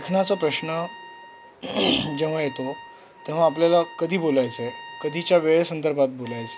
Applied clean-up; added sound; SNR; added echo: none; Trumpet; 18 dB; none.